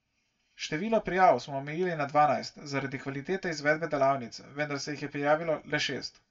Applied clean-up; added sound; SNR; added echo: none; none; none; reverberation time 0.2 s.